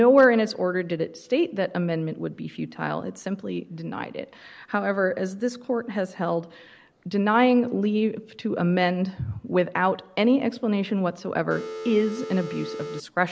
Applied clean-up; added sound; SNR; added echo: none; Telephone; 10 dB; none.